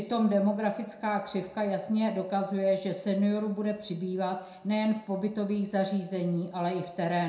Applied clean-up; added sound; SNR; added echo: none; none; none; reverberation time 0.5 s.